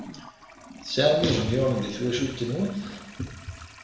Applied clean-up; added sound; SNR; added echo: none; Toilet flush; 19 dB; reverberation time 1.1 s.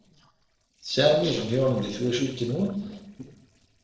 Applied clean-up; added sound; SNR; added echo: neural separator model SepFormer DNS4.